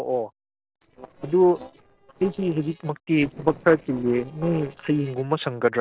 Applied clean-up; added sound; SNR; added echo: neural separator model SepFormer DNS4.